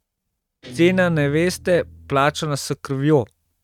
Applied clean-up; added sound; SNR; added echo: neural mask model RNNoise.